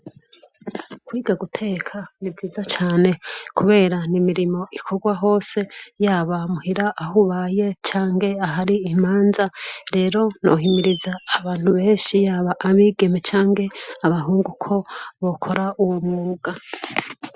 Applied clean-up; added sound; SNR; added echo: classical method Wiener filter.